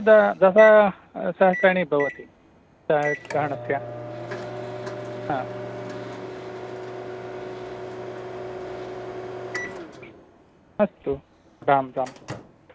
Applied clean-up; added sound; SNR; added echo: none; Microwave oven; 11 dB; none.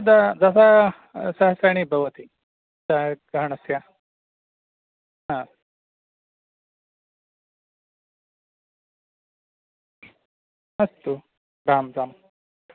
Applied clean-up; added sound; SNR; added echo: none; none; none; none.